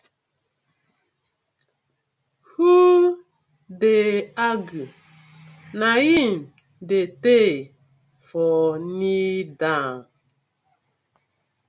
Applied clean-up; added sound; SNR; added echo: none; none; none; none.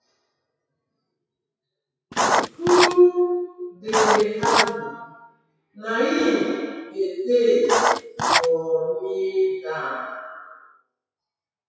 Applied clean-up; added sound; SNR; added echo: classical method WPE with log-MMSE.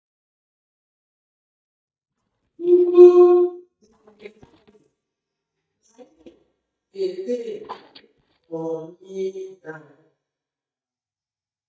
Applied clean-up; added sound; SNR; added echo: neural mask model DeepFilterNet 3.